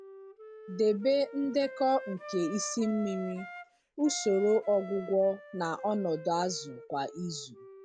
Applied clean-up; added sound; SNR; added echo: none; Wind instrument, woodwind instrument; 15 dB; none.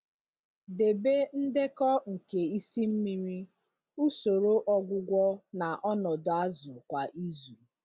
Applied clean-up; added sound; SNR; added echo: none; none; none; none.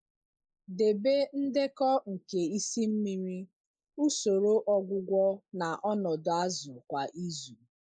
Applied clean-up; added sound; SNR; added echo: neural mask model Resemble Enhance denoiser.